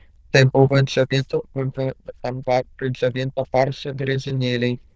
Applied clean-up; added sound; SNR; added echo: neural diffusion model UNIVERSE++.